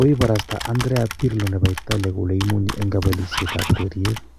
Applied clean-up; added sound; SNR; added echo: none; Bird + Computer keyboard; 9 dB; none.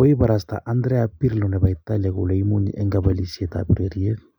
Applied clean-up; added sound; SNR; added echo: none; none; none; none.